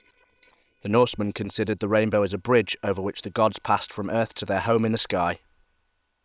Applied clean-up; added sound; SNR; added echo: neural separator model SepFormer WHAM!.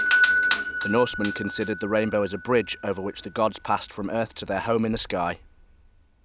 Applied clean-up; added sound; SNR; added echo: none; Doorbell; 2 dB; none.